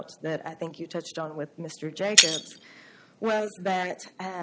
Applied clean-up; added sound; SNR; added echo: none; Shatter; -5 dB; none.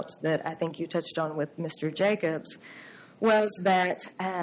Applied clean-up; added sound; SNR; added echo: none; none; none; none.